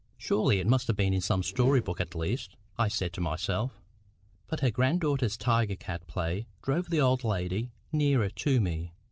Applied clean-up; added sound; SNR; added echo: neural separator model SepFormer DNS4.